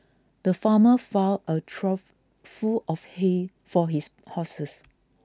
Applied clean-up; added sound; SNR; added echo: none; none; none; none.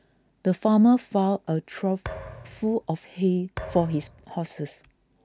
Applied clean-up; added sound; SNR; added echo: none; Thump, thud; 15 dB; none.